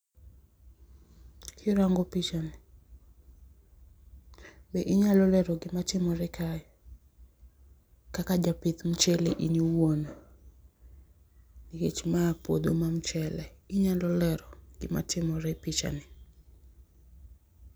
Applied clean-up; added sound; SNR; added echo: none; none; none; none.